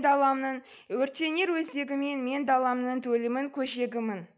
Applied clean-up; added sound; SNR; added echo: none; none; none; none.